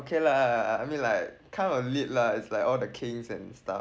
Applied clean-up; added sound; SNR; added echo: none; none; none; none.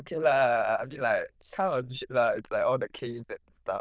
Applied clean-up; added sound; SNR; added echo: neural diffusion model UNIVERSE++.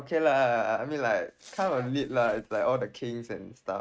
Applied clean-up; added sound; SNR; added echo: neural mask model RNNoise.